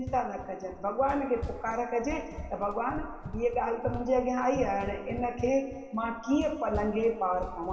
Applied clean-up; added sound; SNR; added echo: none; Run; 12 dB; reverberation time 2.0 s.